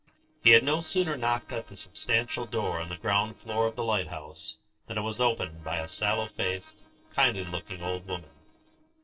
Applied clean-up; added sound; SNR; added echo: neural separator model SepFormer DNS4.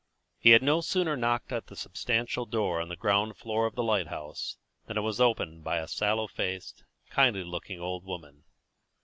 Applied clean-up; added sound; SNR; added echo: none; none; none; none.